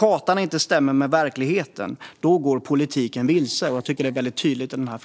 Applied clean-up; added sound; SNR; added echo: neural separator model SepFormer DNS4.